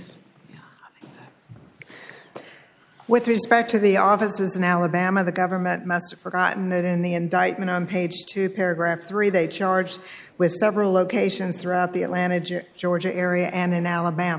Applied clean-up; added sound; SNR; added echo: none; none; none; none.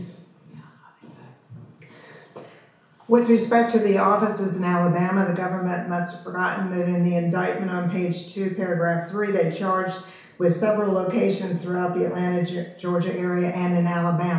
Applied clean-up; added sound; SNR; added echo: none; none; none; reverberation time 0.6 s.